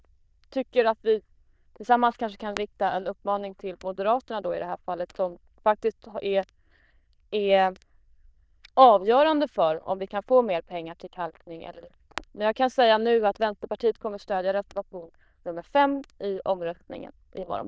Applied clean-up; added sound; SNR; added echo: neural diffusion model UNIVERSE++.